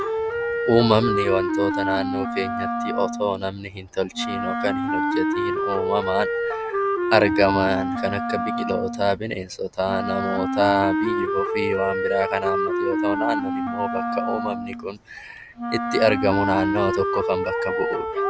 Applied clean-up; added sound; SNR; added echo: none; Wind instrument, woodwind instrument; 0 dB; none.